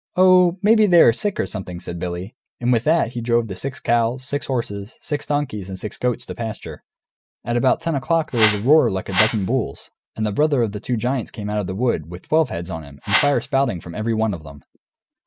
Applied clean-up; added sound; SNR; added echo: none; Whoosh, swoosh, swish; 3 dB; none.